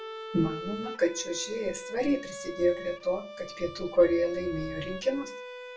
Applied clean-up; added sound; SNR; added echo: none; Bowed string instrument; 11 dB; reverberation time 0.3 s.